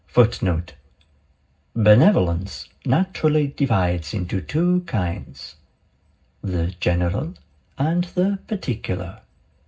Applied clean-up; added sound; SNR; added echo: none; none; none; reverberation time 0.4 s.